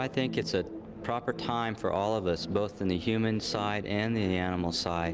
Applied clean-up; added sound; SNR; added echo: none; none; none; none.